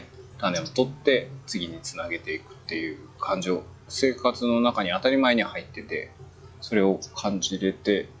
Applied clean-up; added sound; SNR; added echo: classical method log-MMSE.